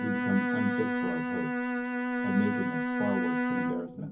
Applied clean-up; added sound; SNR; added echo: none; Bowed string instrument; -4 dB; reverberation time 0.3 s.